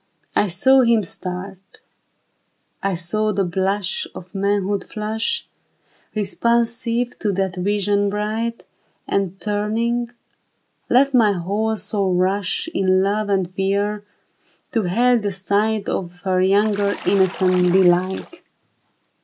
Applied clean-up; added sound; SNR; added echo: none; Bathtub (filling or washing) / Splash, splatter; 15 dB; none.